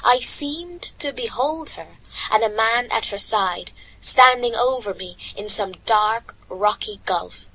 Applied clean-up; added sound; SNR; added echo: none; none; none; none.